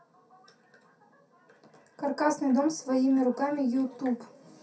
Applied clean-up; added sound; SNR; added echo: none; none; none; reverberation time 0.3 s.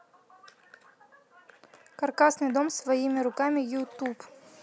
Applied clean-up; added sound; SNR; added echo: none; none; none; none.